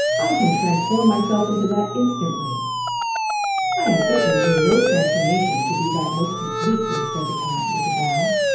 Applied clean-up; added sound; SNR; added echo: none; Siren; -1 dB; reverberation time 1.0 s.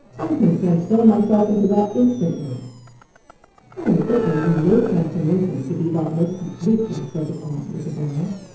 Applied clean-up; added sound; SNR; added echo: neural separator model SepFormer DNS4.